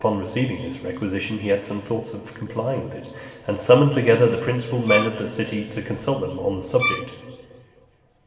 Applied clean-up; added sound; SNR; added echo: none; Bowed string instrument; 4 dB; reverberation time 2.1 s.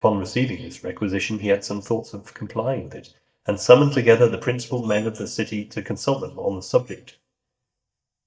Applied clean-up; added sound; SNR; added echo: neural mask model DeepFilterNet 3.